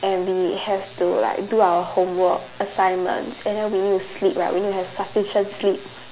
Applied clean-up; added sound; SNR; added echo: none; none; none; none.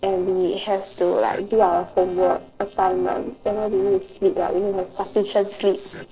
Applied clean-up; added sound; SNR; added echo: neural separator model SepFormer DNS4.